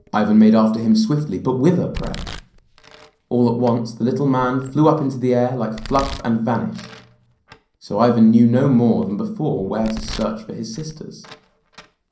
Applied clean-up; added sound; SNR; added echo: none; Domestic sounds, home sounds; 19 dB; reverberation time 0.6 s.